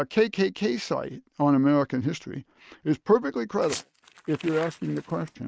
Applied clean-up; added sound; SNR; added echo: neural mask model RNNoise.